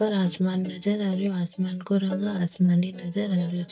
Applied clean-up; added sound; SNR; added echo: neural mask model DeepFilterNet 3.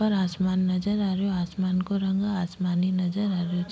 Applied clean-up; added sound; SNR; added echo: none; none; none; none.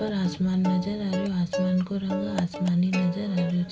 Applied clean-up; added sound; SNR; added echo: none; Plucked string instrument; 10 dB; reverberation time 0.2 s.